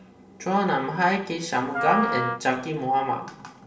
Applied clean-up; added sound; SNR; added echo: none; Wind instrument, woodwind instrument; 5 dB; reverberation time 0.6 s.